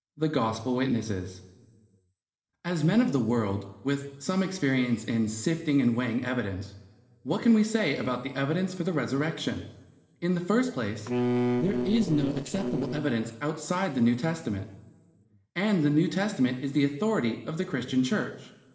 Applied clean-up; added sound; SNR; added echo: neural separator model SepFormer DNS4.